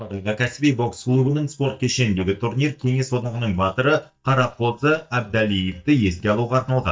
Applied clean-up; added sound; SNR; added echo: neural mask model DeepFilterNet 3.